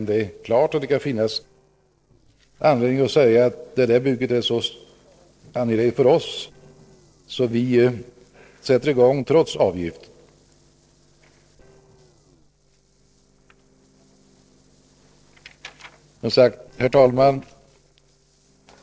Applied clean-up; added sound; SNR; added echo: neural separator model SepFormer DNS4.